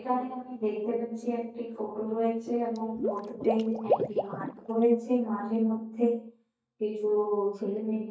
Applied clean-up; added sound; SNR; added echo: neural mask model DeepFilterNet 3.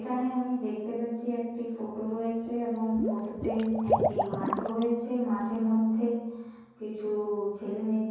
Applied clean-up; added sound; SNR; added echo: none; Liquid; 3 dB; reverberation time 1.3 s.